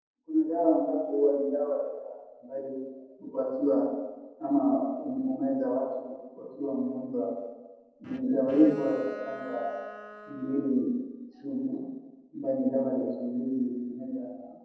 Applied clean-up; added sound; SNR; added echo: neural separator model SepFormer DNS4.